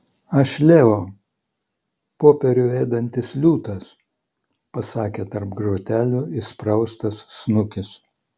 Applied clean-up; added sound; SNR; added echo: none; none; none; none.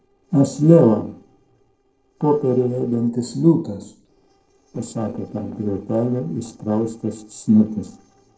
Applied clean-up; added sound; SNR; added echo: neural separator model SepFormer DNS4.